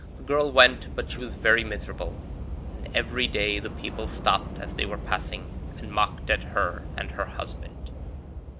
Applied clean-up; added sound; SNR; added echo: none; Subway, metro, underground / Train; 7 dB; none.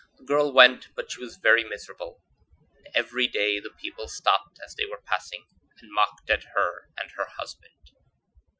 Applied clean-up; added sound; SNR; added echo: classical method Wiener filter.